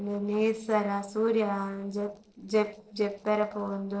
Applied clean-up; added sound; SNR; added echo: neural separator model SepFormer DNS4.